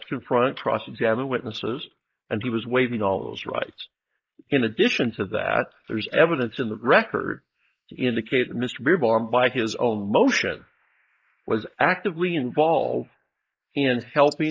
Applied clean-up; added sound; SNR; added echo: neural mask model Resemble Enhance denoiser.